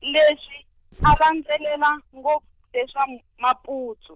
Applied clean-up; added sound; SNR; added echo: neural diffusion model UNIVERSE++.